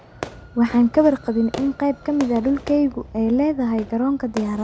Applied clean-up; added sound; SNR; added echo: none; Fireworks; 17 dB; none.